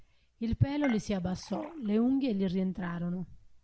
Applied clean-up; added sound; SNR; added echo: none; Dishes, pots, and pans / Chink, clink; 17 dB; none.